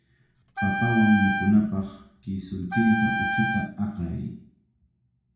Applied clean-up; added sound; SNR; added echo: none; Wind instrument, woodwind instrument; 5 dB; reverberation time 0.6 s.